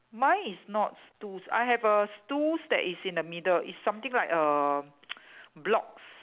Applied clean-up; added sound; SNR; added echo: none; none; none; none.